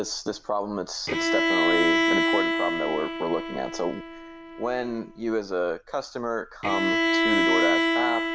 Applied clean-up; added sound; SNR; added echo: none; Bowed string instrument; -3 dB; none.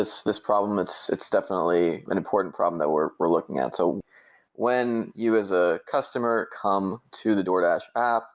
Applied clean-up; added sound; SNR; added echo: none; none; none; none.